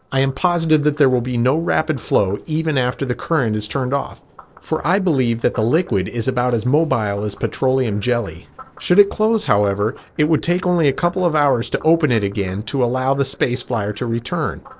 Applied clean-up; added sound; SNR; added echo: neural separator model SepFormer DNS4.